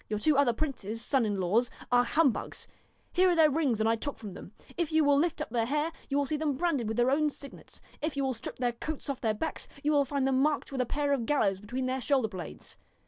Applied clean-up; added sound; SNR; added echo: none; none; none; none.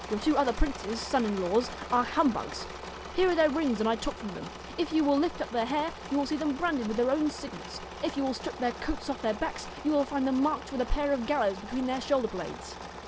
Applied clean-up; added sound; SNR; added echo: none; Engine / Mechanisms; 12 dB; none.